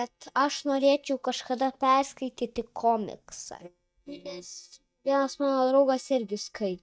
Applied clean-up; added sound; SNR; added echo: neural mask model DeepFilterNet 3.